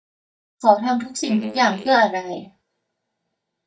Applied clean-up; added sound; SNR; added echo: neural mask model DeepFilterNet 3.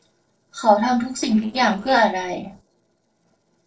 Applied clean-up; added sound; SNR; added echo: neural separator model SepFormer DNS4.